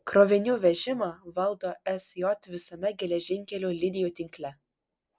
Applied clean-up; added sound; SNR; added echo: none; none; none; none.